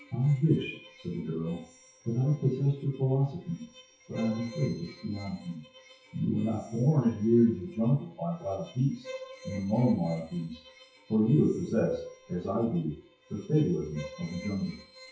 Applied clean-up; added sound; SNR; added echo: classical method WPE with log-MMSE.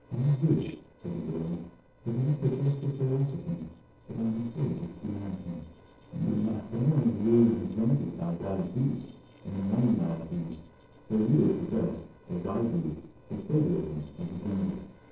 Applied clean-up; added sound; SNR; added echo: neural separator model SepFormer DNS4.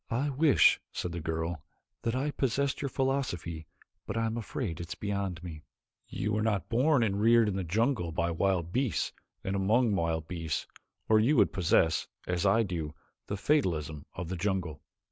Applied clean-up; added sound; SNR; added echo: none; none; none; none.